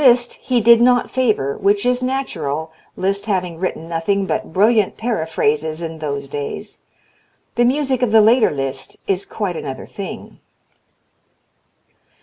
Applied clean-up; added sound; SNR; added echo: none; none; none; none.